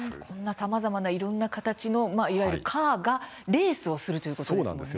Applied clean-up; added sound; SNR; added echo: none; none; none; none.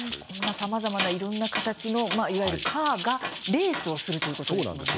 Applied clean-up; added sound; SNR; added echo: none; Tools + Rattle (instrument); 5 dB; none.